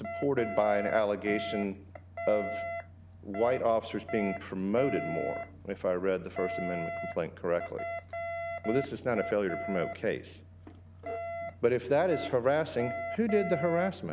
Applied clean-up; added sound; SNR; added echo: none; Alarm; 8 dB; none.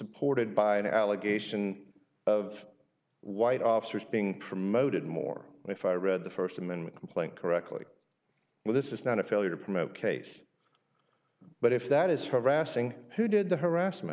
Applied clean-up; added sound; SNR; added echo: none; none; none; none.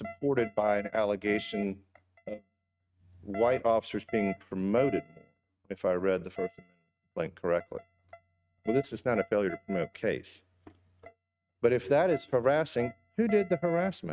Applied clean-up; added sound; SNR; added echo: neural mask model RNNoise.